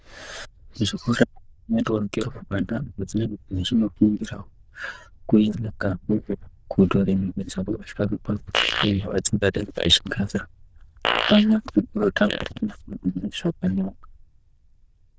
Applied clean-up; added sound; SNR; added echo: neural diffusion model UNIVERSE++.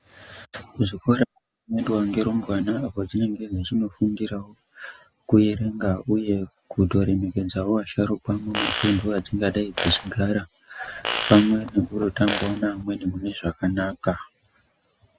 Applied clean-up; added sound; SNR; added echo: none; Fart; 7 dB; none.